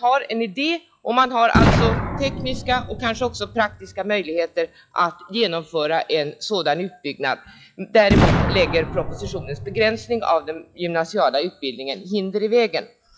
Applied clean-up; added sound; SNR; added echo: classical method log-MMSE.